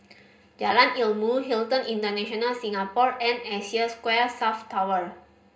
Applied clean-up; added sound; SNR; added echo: none; none; none; reverberation time 0.2 s.